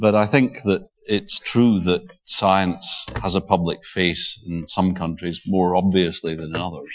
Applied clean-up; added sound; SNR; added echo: classical method Wiener filter.